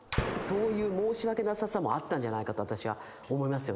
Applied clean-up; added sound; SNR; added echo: none; Gunshot, gunfire; 6 dB; none.